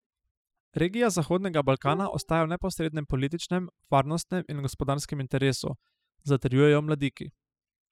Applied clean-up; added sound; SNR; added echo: classical method spectral subtraction.